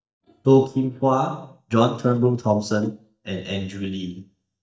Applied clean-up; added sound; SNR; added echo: neural mask model DeepFilterNet 3.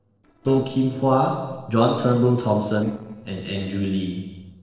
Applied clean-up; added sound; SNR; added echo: neural separator model SepFormer DNS4.